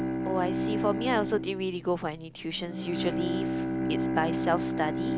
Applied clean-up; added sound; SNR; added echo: none; Bowed string instrument; 0 dB; none.